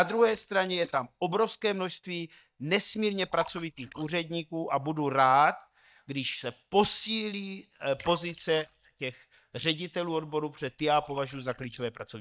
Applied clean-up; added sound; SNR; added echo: neural mask model DeepFilterNet 3.